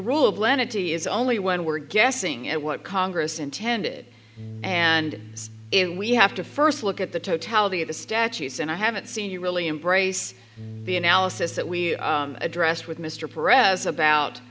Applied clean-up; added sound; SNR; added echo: none; Bass guitar; 20 dB; none.